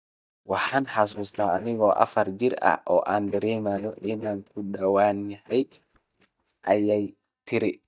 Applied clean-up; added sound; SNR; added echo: neural mask model DeepFilterNet 3.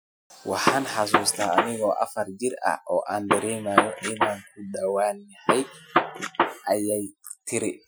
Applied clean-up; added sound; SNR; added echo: classical method Wiener filter.